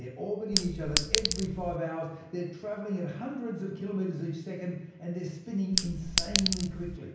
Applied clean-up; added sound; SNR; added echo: none; Chink, clink; -3 dB; reverberation time 0.9 s.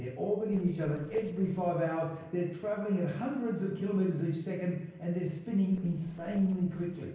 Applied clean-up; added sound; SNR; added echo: neural separator model SepFormer DNS4.